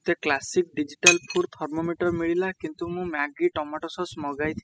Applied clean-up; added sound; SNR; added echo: classical method spectral subtraction.